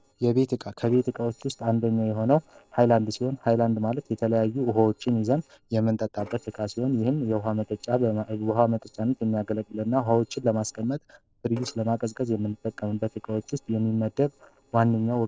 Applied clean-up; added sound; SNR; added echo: neural separator model SepFormer DNS4.